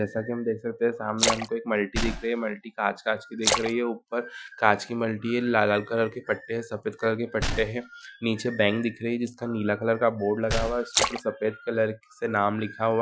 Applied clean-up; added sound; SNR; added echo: classical method Wiener filter.